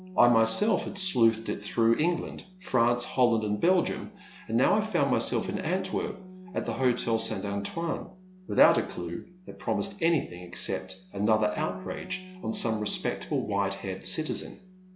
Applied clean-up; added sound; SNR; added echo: none; Bass guitar; 19 dB; none.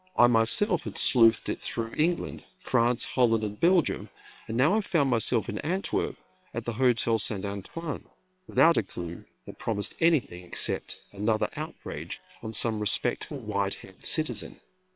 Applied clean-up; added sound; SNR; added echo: neural separator model SepFormer WHAM!.